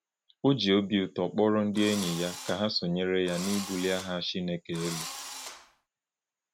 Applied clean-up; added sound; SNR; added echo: none; Engine / Drill; 11 dB; none.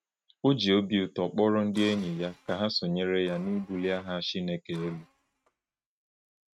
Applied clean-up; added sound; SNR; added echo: neural mask model RNNoise.